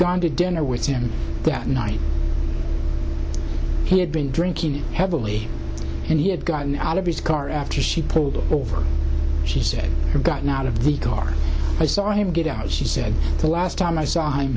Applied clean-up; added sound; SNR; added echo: none; none; none; none.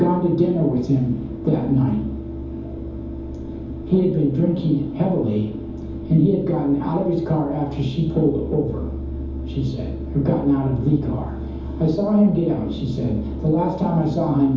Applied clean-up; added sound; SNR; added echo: none; none; none; reverberation time 0.9 s.